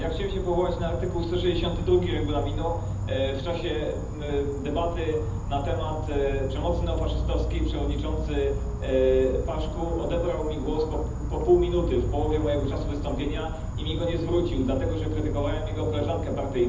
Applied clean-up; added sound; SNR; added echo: none; Insect; 2 dB; reverberation time 0.8 s.